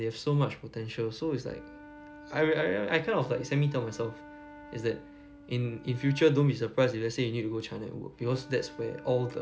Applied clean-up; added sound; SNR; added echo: none; Wind instrument, woodwind instrument; 20 dB; none.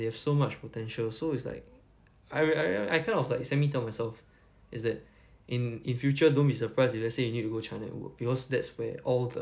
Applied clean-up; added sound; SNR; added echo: none; none; none; none.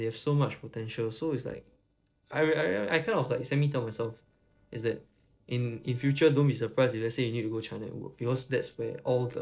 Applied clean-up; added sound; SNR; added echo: neural separator model SepFormer DNS4.